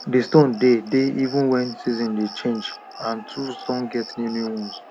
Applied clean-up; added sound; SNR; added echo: none; Cricket; 16 dB; none.